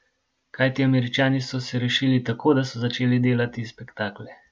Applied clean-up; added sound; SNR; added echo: none; none; none; none.